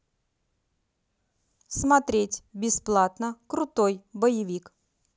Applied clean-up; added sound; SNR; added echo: none; none; none; none.